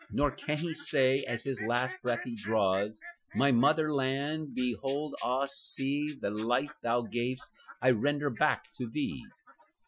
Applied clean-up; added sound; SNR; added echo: classical method Wiener filter.